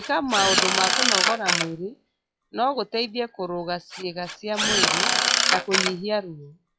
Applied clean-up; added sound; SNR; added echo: classical method log-MMSE.